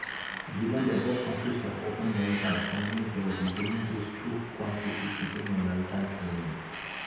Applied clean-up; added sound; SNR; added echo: none; Wind; 7 dB; reverberation time 1.2 s.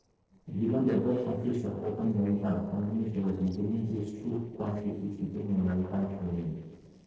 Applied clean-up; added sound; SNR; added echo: neural separator model SepFormer DNS4.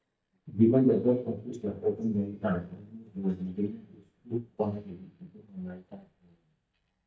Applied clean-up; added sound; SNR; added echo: neural mask model DeepFilterNet 3.